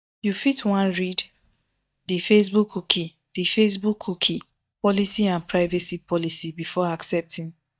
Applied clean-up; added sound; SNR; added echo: neural mask model DeepFilterNet 3.